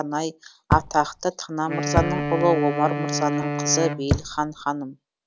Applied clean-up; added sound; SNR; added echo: none; Wind instrument, woodwind instrument + Thump, thud; 1 dB; none.